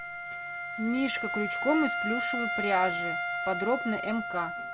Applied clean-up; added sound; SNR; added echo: none; Wind instrument, woodwind instrument; 2 dB; none.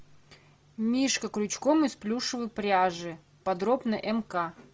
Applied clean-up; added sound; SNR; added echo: none; none; none; none.